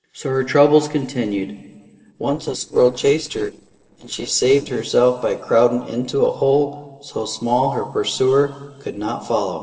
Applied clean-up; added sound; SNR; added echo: neural separator model SepFormer DNS4.